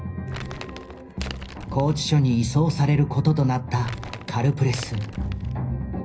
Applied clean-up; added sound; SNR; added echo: none; Crumpling, crinkling; 16 dB; reverberation time 0.5 s.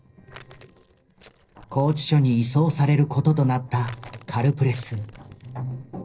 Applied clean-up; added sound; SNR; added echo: neural separator model SepFormer DNS4.